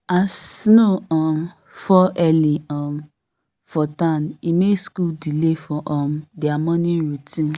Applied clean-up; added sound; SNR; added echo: none; none; none; none.